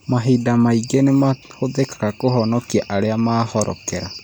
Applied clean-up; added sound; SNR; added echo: none; none; none; none.